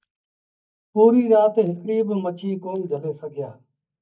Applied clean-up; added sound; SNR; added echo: neural mask model DeepFilterNet 3.